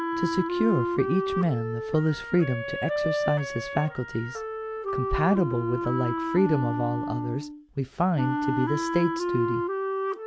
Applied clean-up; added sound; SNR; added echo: none; Wind instrument, woodwind instrument; 2 dB; none.